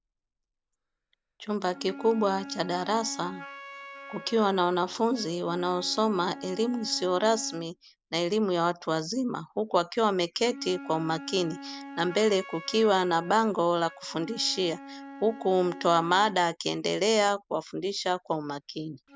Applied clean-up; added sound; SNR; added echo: none; Wind instrument, woodwind instrument; 17 dB; none.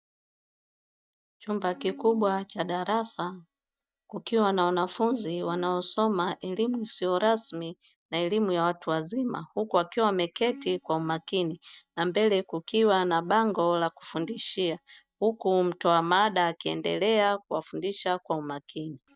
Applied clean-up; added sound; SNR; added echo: neural mask model DeepFilterNet 3.